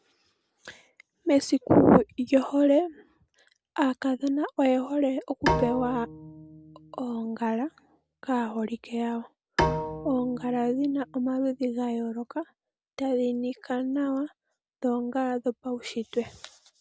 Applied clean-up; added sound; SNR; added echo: none; Bowed string instrument; 6 dB; none.